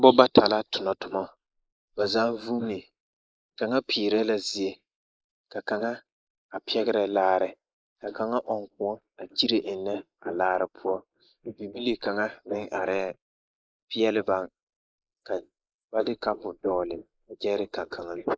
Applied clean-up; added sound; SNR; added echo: neural mask model Resemble Enhance denoiser.